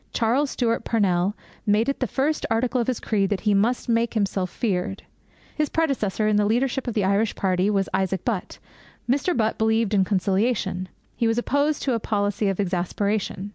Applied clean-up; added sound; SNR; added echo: none; none; none; none.